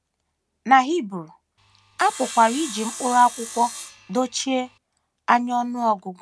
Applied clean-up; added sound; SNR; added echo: none; Sawing; 13 dB; none.